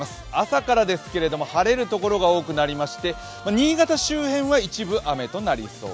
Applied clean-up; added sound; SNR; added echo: none; none; none; none.